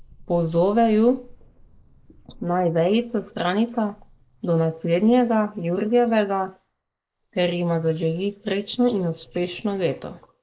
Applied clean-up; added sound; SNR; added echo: neural mask model Resemble Enhance denoiser.